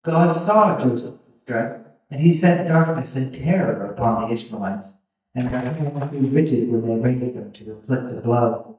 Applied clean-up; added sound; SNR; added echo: neural mask model DeepFilterNet 3.